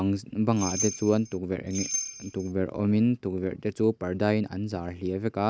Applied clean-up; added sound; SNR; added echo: none; Bell; 7 dB; none.